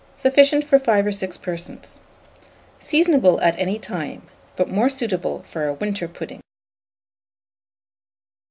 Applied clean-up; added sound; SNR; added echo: none; none; none; none.